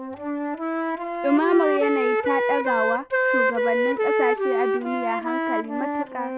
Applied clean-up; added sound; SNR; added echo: none; Wind instrument, woodwind instrument; -3 dB; none.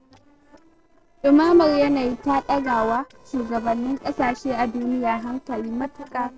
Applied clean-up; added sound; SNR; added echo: neural separator model SepFormer DNS4.